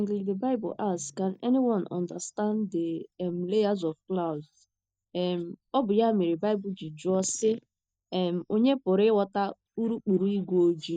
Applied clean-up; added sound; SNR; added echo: neural mask model DeepFilterNet 3.